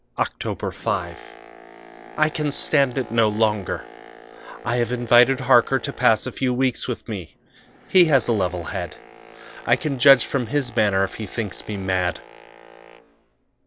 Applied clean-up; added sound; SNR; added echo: none; Boat, Water vehicle; 19 dB; none.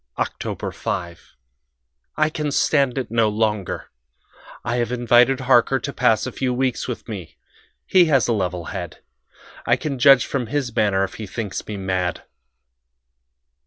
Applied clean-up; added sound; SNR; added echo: none; none; none; none.